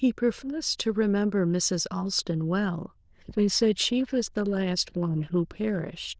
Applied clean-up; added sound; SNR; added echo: neural diffusion model UNIVERSE++.